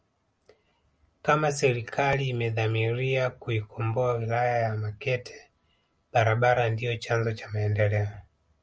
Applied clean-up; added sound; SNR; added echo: none; none; none; none.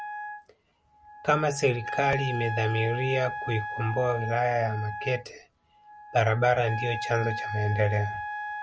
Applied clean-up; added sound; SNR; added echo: none; Wind instrument, woodwind instrument; 8 dB; none.